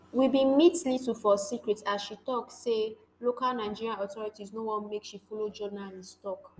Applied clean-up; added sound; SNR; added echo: none; none; none; none.